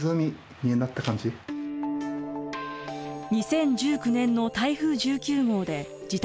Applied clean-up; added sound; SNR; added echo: none; none; none; none.